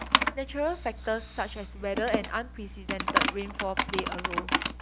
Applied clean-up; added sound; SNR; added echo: none; Computer keyboard; -3 dB; none.